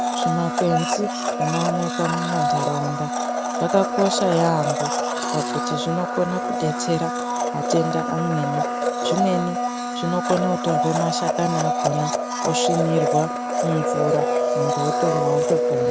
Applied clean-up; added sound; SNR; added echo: none; Domestic sounds, home sounds; -2 dB; none.